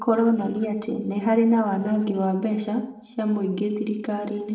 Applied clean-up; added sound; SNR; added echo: neural separator model SepFormer DNS4.